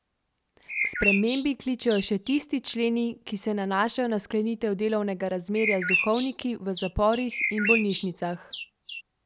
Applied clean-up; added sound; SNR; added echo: none; Bird; 3 dB; none.